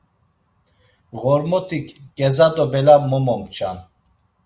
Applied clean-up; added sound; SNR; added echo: none; none; none; none.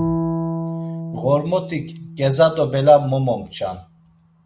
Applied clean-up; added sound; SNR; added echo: none; Bowed string instrument; 8 dB; none.